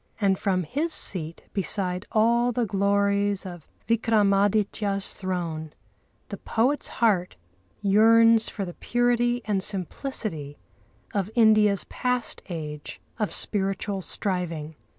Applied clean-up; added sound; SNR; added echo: none; none; none; none.